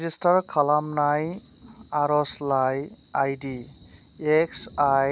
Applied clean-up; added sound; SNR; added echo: none; none; none; none.